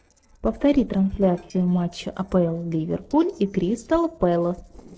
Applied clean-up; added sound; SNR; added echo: neural separator model SepFormer DNS4.